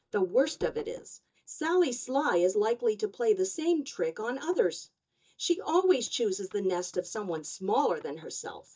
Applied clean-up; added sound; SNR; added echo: neural mask model DeepFilterNet 3.